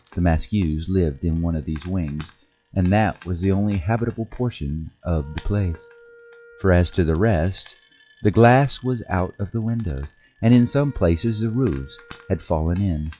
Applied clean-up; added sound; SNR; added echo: classical method log-MMSE.